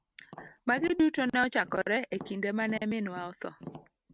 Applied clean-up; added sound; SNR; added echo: neural mask model RNNoise.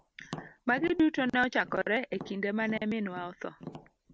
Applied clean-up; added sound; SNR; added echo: none; Tap; 16 dB; none.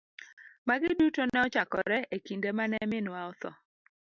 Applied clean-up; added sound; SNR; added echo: none; none; none; none.